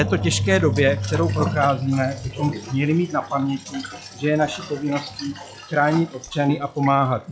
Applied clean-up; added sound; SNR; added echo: classical method log-MMSE.